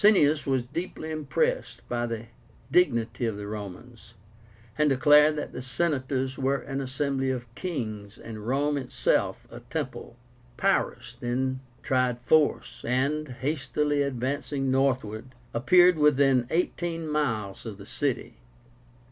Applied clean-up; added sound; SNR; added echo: none; none; none; none.